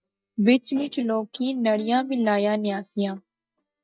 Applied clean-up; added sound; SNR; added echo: neural mask model DeepFilterNet 3.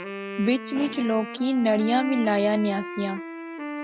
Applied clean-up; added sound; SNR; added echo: none; Wind instrument, woodwind instrument; 9 dB; none.